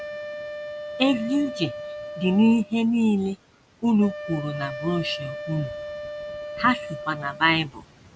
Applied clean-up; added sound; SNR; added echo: none; Wind instrument, woodwind instrument; 11 dB; none.